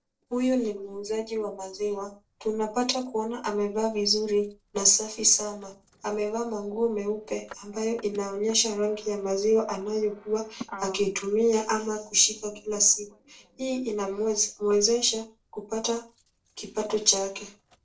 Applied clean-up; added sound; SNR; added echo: neural separator model SepFormer DNS4.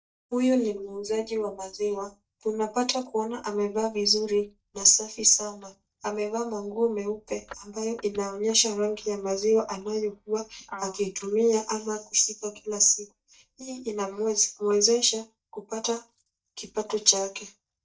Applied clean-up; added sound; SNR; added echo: neural mask model DeepFilterNet 3.